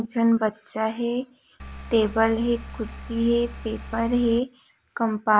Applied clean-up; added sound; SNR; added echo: none; Engine; 13 dB; none.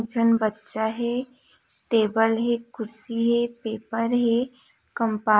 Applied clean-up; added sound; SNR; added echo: none; none; none; none.